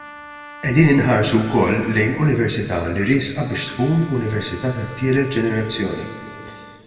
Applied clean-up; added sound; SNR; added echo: none; Trumpet; 19 dB; reverberation time 1.9 s.